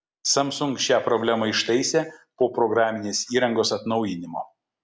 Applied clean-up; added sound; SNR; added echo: none; none; none; none.